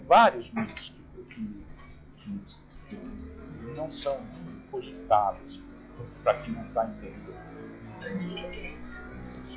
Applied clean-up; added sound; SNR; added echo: classical method log-MMSE.